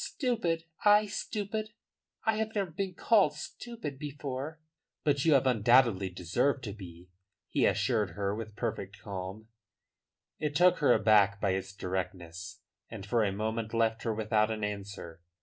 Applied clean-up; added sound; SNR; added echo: none; none; none; none.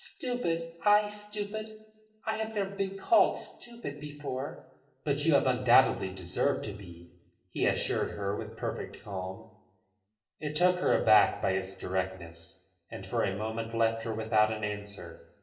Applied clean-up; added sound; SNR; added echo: none; none; none; reverberation time 0.8 s.